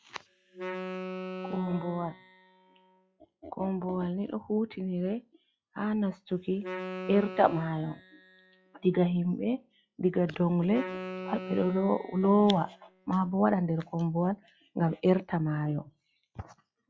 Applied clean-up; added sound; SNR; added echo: classical method log-MMSE.